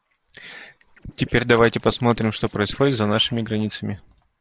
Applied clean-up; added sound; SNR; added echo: neural separator model SepFormer DNS4.